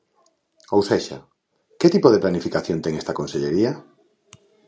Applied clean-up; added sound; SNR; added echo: none; none; none; none.